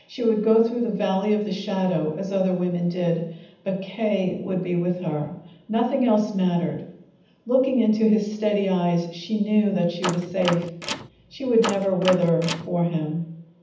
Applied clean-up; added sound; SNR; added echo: none; Door; 9 dB; reverberation time 0.8 s.